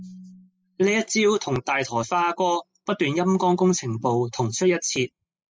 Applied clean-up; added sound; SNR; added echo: classical method spectral subtraction.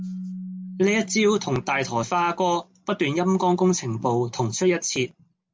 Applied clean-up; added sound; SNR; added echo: none; Keyboard (musical); 17 dB; none.